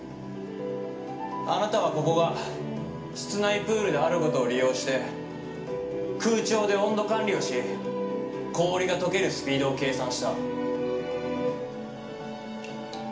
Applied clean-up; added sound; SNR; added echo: none; none; none; reverberation time 0.4 s.